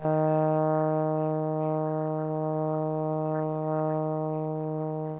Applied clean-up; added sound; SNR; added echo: neural separator model SepFormer WHAMR!.